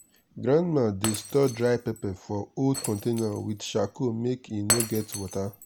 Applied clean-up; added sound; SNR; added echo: none; Shatter; 9 dB; none.